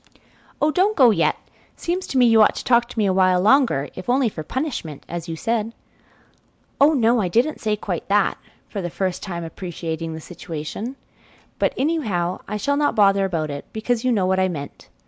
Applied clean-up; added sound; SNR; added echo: none; none; none; none.